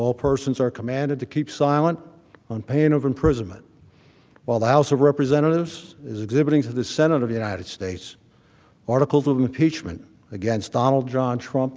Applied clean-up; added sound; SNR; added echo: none; none; none; none.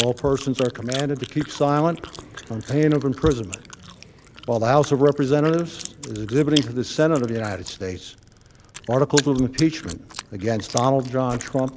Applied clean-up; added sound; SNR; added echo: none; Chewing, mastication; 14 dB; none.